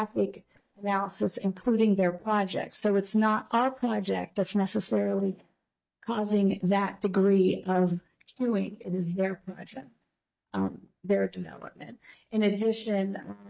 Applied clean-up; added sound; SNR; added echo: neural mask model DeepFilterNet 3.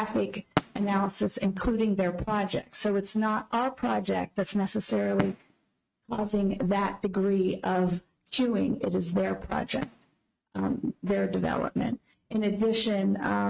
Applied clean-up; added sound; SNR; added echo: neural mask model RNNoise.